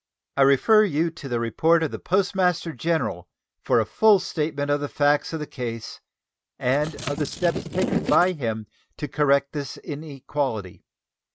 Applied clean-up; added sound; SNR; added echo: neural mask model RNNoise.